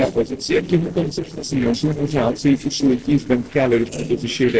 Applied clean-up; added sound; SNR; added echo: neural separator model SepFormer DNS4.